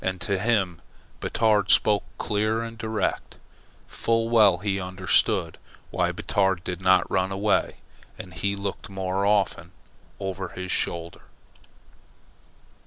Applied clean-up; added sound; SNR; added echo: none; none; none; none.